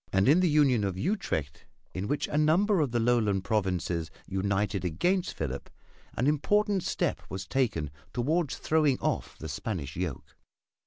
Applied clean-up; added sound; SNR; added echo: none; none; none; none.